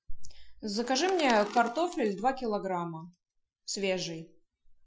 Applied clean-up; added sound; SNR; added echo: classical method Wiener filter.